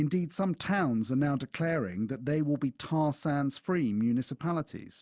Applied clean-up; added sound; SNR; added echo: none; none; none; none.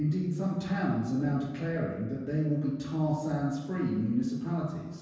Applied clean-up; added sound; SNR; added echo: none; none; none; reverberation time 1.2 s.